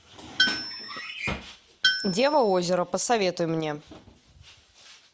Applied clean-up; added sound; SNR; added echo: none; Tools; 0 dB; none.